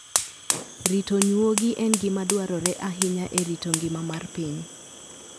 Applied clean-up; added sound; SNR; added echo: none; Fire; 3 dB; none.